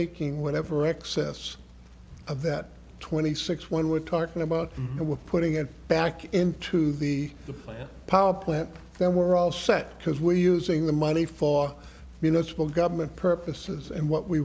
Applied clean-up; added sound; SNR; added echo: none; none; none; none.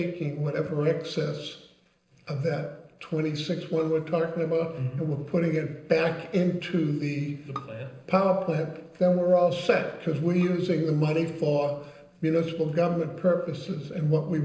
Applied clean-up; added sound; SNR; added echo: neural separator model SepFormer DNS4.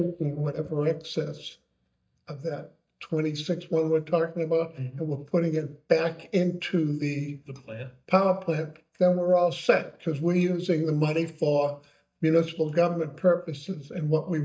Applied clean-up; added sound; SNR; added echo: neural mask model DeepFilterNet 3.